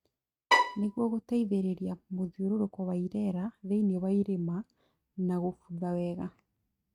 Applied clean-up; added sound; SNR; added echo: neural mask model RNNoise.